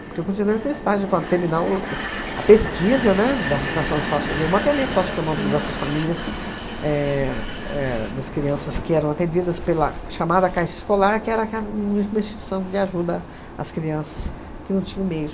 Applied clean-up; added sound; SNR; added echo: none; Vehicle; 8 dB; reverberation time 1.9 s.